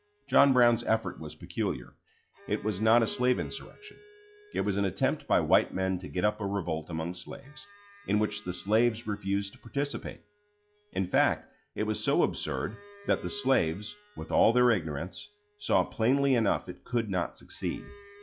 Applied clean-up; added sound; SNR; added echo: classical method log-MMSE.